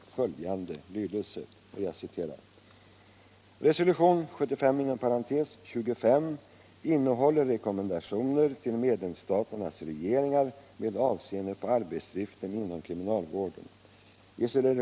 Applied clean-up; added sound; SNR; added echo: none; none; none; none.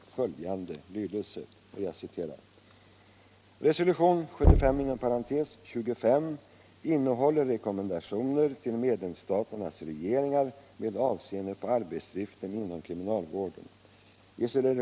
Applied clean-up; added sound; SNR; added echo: none; Knock; -2 dB; none.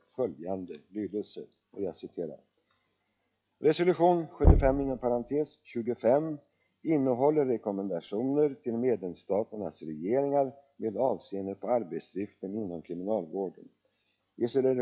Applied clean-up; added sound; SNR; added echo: classical method log-MMSE.